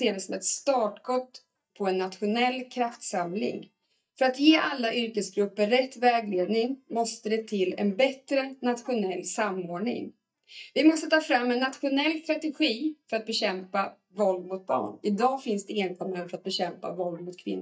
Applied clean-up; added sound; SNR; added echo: neural mask model DeepFilterNet 3.